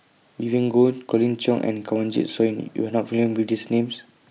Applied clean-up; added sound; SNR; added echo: none; none; none; none.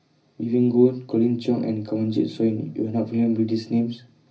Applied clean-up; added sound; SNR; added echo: none; none; none; reverberation time 0.4 s.